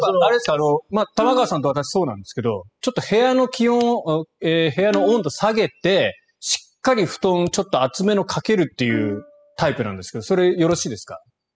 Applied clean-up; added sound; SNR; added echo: classical method spectral subtraction.